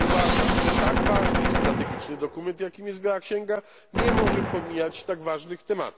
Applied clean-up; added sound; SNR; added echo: none; Engine / Drill + Gunshot, gunfire; -4 dB; none.